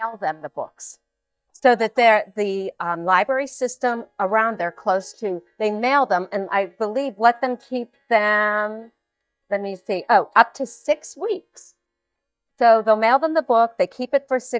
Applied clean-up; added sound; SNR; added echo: neural mask model DeepFilterNet 3.